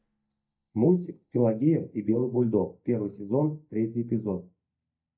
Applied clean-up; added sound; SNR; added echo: neural mask model DeepFilterNet 3.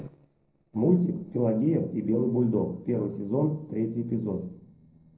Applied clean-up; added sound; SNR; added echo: neural separator model SepFormer DNS4.